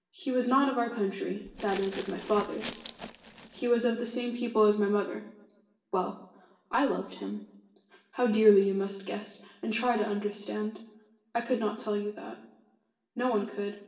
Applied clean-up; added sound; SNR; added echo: none; Glass; 13 dB; reverberation time 0.8 s.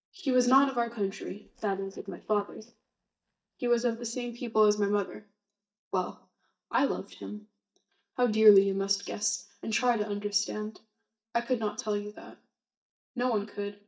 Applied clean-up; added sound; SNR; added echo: neural mask model DeepFilterNet 3.